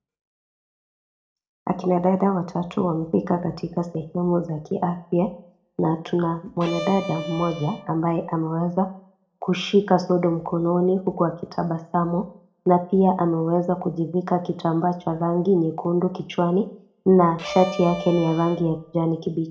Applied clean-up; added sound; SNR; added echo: none; Bowed string instrument; 11 dB; reverberation time 0.4 s.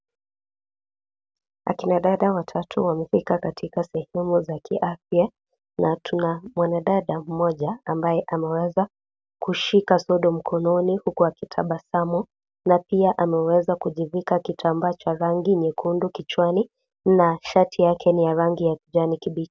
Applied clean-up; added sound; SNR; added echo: none; none; none; none.